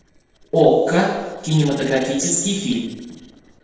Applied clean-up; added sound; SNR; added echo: neural separator model SepFormer DNS4.